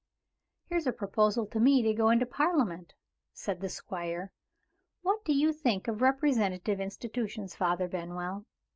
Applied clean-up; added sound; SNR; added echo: none; none; none; none.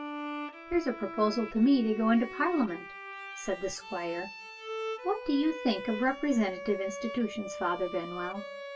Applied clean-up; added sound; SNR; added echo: none; Bowed string instrument; 10 dB; reverberation time 0.1 s.